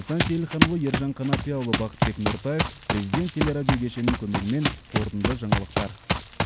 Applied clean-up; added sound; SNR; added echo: none; Run; -2 dB; none.